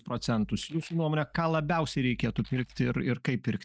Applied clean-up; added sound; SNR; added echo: neural mask model DeepFilterNet 3.